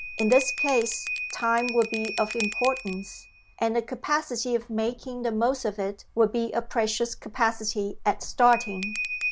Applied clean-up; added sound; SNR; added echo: none; Bell; 9 dB; none.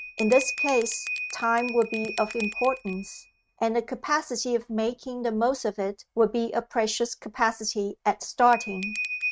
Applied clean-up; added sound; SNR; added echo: neural mask model RNNoise.